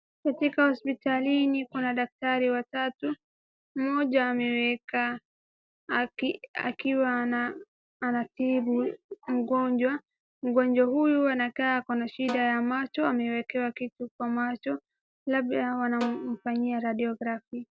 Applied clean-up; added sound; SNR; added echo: none; Snare drum; 15 dB; none.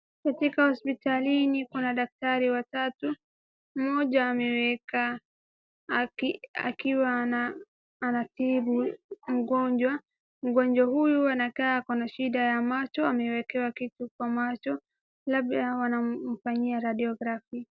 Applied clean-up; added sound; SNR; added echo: none; none; none; none.